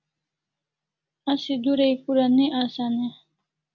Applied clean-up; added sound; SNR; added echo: none; none; none; none.